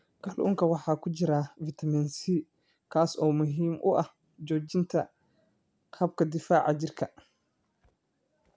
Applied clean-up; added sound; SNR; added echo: none; none; none; none.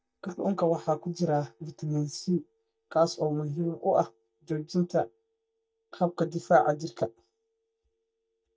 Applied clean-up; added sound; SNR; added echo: neural mask model DeepFilterNet 3.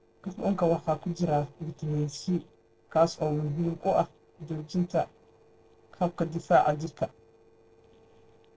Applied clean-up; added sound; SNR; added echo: neural separator model SepFormer DNS4.